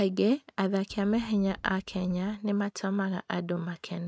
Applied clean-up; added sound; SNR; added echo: neural mask model RNNoise.